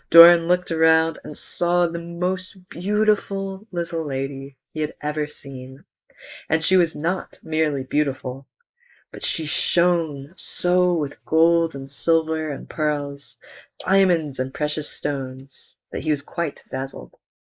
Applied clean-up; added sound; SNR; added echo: neural mask model Resemble Enhance denoiser.